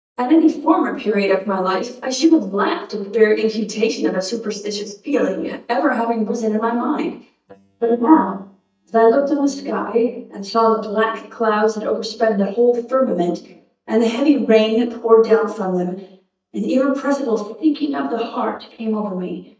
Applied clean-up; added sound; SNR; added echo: neural mask model DeepFilterNet 3.